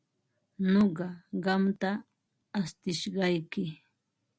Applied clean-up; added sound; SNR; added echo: none; none; none; none.